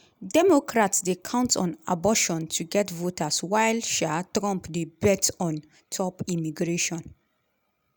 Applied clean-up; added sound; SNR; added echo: none; none; none; none.